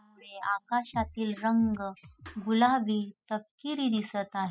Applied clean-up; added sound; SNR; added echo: classical method spectral subtraction.